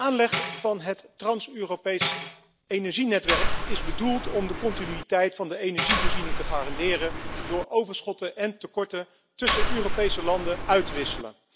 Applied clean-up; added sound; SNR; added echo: none; Mechanisms + Tambourine; -5 dB; none.